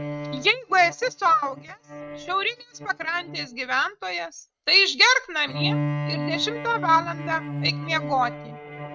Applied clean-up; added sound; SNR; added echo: neural mask model RNNoise.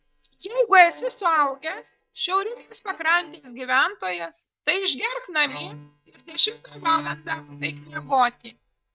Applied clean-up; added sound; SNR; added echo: neural mask model DeepFilterNet 3.